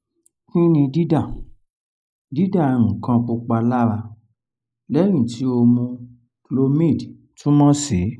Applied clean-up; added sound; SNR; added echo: neural mask model Resemble Enhance denoiser.